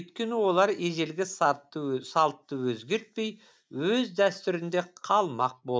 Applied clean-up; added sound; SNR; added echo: none; none; none; none.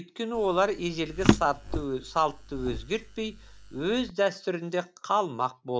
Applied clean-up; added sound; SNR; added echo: none; Drawer open or close; 3 dB; none.